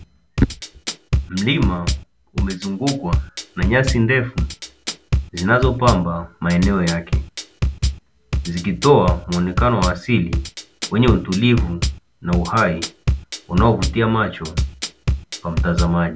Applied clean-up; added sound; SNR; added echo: none; Bass drum / Drum kit; 3 dB; none.